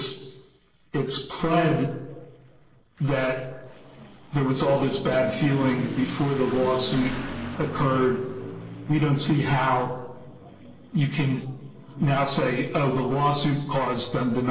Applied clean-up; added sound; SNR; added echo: neural separator model SepFormer DNS4.